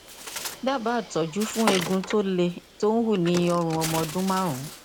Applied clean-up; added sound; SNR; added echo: none; Bird; 9 dB; none.